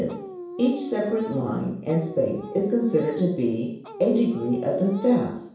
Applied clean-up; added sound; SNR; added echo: none; Dog; 13 dB; reverberation time 0.7 s.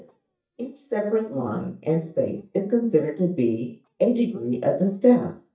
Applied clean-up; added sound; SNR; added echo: neural mask model DeepFilterNet 3.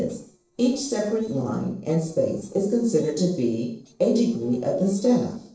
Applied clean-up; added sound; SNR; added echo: neural separator model SepFormer DNS4.